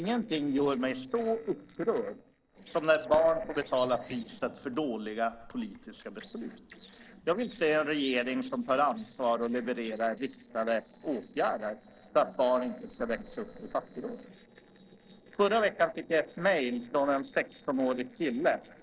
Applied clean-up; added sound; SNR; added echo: neural separator model SepFormer DNS4.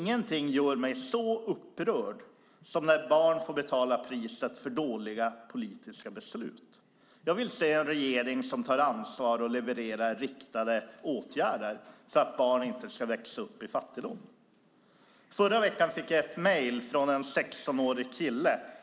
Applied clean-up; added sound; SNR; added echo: none; none; none; none.